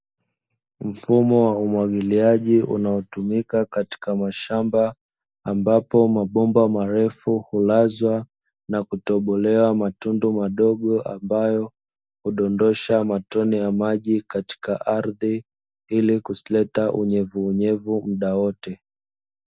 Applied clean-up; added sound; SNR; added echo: none; none; none; none.